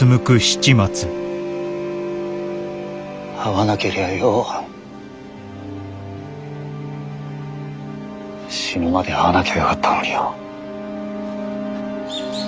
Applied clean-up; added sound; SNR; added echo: none; none; none; none.